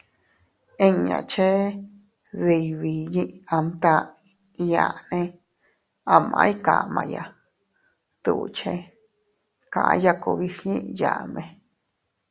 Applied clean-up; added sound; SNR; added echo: none; none; none; none.